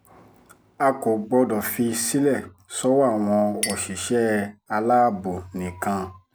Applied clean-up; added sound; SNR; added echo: none; Chink, clink; 19 dB; none.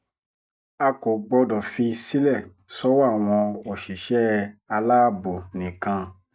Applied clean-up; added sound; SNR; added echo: neural mask model DeepFilterNet 3.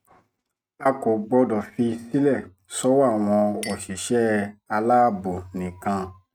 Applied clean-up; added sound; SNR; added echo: neural mask model RNNoise.